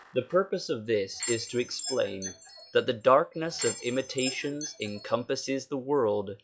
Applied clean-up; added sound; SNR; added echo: classical method log-MMSE.